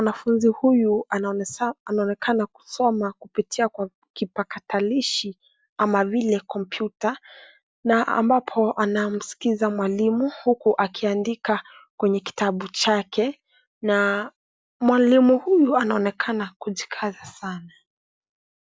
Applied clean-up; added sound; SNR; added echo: none; none; none; none.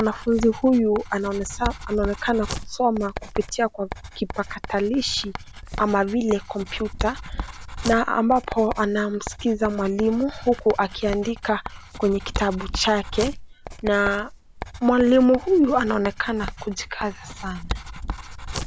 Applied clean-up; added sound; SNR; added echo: none; Writing; 11 dB; none.